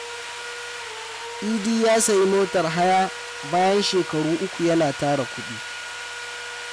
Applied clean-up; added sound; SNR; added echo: none; Sawing; 10 dB; none.